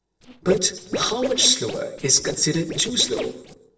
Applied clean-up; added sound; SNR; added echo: neural separator model SepFormer DNS4.